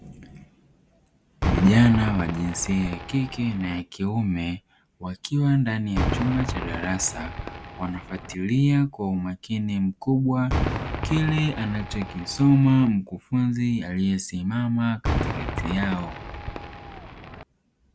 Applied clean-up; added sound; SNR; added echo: none; Cheering / Fireworks; 8 dB; none.